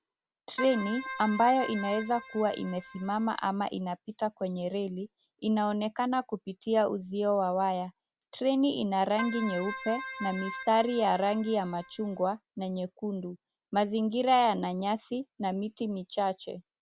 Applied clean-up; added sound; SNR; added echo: none; Keyboard (musical); 11 dB; none.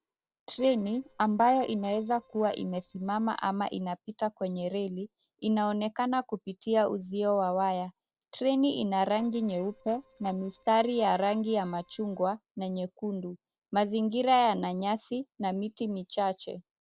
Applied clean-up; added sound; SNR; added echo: neural separator model SepFormer DNS4.